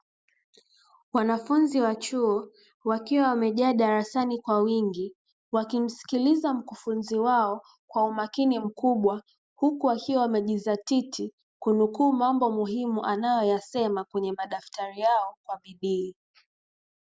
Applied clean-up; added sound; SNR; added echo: none; none; none; none.